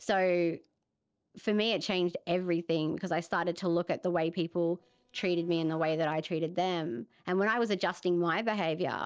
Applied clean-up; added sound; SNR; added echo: neural separator model SepFormer DNS4.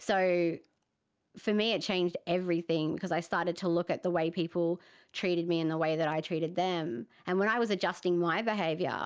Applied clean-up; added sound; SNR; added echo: none; none; none; none.